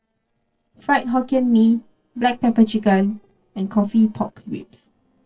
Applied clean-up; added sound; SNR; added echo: neural separator model SepFormer DNS4.